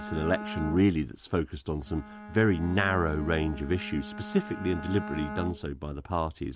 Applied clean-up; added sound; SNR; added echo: none; Bowed string instrument; 11 dB; none.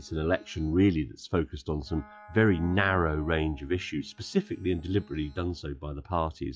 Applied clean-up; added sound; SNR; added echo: classical method log-MMSE.